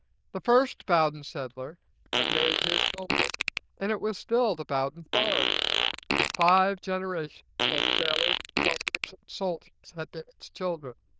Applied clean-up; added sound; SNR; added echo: neural diffusion model UNIVERSE++.